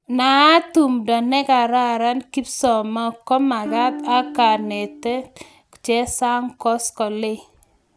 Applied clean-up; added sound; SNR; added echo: none; Electric guitar / Strum; 12 dB; none.